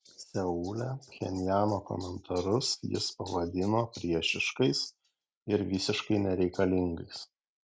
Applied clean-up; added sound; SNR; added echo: none; none; none; none.